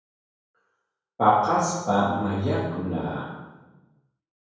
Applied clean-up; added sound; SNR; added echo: none; none; none; reverberation time 1.0 s.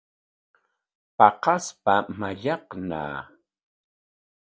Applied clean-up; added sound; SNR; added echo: none; none; none; none.